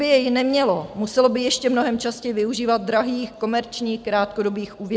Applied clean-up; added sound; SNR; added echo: none; none; none; none.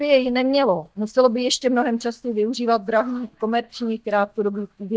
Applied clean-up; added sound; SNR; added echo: neural mask model DeepFilterNet 3.